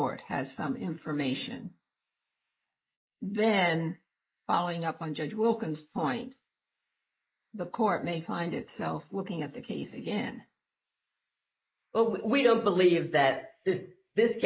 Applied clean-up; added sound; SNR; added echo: neural mask model Resemble Enhance denoiser.